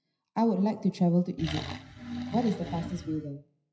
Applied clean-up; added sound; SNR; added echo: classical method WPE with log-MMSE.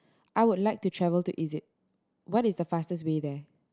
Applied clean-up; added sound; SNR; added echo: none; none; none; none.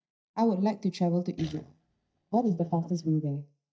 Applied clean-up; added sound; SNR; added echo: neural mask model DeepFilterNet 3.